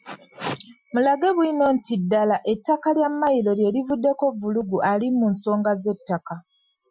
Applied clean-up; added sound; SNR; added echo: classical method Wiener filter.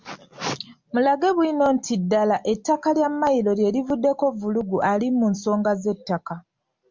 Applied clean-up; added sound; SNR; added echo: none; none; none; none.